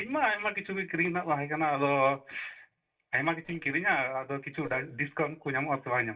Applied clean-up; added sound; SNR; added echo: neural separator model SepFormer DNS4.